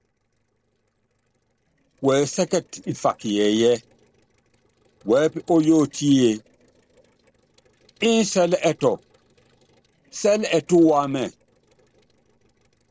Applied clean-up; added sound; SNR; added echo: neural separator model SepFormer DNS4.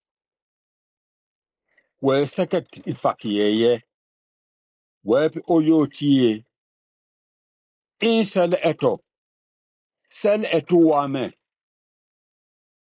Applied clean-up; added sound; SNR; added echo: neural mask model Resemble Enhance denoiser.